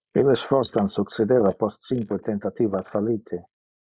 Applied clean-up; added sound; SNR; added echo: neural mask model Resemble Enhance denoiser.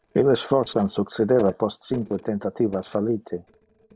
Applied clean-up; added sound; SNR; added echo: neural separator model SepFormer DNS4.